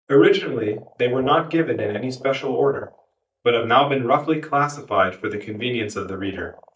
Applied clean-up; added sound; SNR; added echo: neural mask model DeepFilterNet 3.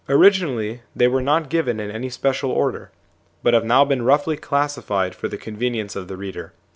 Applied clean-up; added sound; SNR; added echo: none; none; none; none.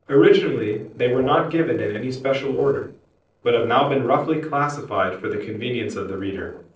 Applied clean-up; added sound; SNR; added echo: neural separator model SepFormer DNS4.